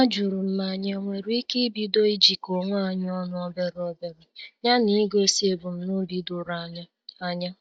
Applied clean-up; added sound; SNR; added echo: neural mask model DeepFilterNet 3.